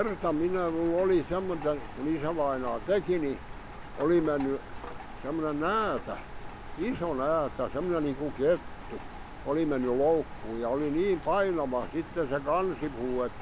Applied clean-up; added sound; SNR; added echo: none; Rain; 11 dB; none.